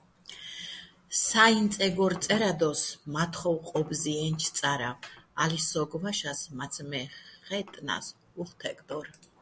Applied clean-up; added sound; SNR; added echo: none; none; none; none.